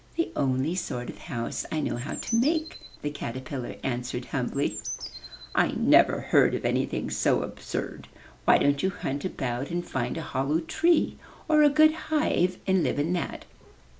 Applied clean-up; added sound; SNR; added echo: none; Bird; 12 dB; none.